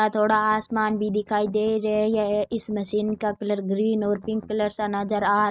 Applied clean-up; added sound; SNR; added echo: neural mask model RNNoise.